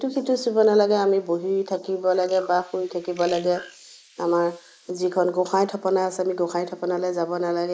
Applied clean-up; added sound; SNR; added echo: neural mask model Resemble Enhance denoiser.